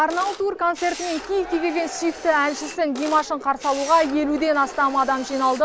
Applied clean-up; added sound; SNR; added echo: none; Cheering + Camera; 14 dB; none.